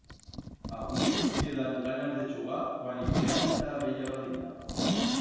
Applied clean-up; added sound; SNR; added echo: none; Zipper (clothing); -2 dB; reverberation time 1.2 s.